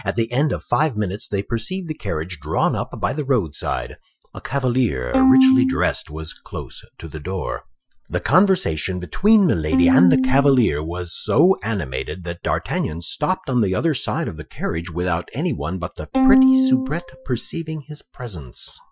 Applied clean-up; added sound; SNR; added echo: classical method Wiener filter.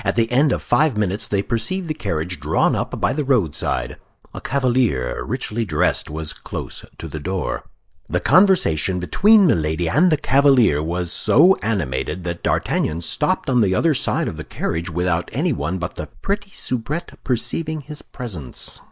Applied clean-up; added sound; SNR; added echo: neural mask model Resemble Enhance denoiser.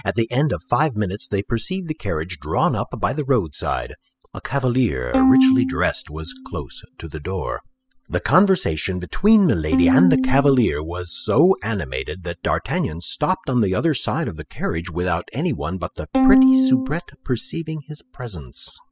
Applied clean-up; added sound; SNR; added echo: classical method spectral subtraction.